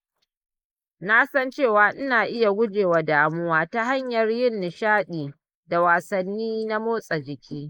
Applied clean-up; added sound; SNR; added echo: neural mask model Resemble Enhance denoiser.